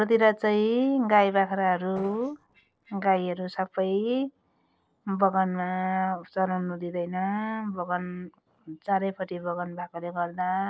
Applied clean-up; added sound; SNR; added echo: neural separator model SepFormer DNS4.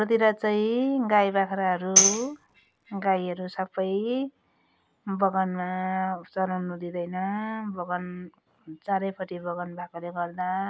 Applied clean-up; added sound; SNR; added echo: none; Tambourine; -3 dB; none.